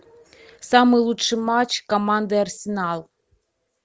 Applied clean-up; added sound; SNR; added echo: none; none; none; none.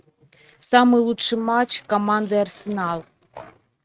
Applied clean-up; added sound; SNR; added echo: neural mask model RNNoise.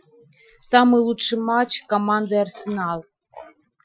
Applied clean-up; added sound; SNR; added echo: classical method Wiener filter.